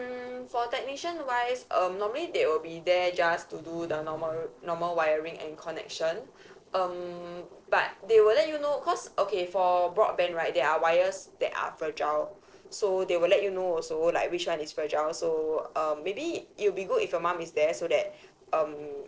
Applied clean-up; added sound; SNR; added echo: neural separator model SepFormer DNS4.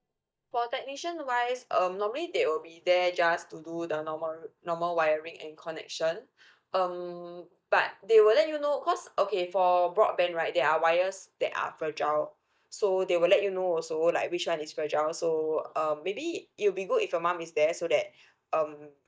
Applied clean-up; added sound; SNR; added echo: neural mask model DeepFilterNet 3.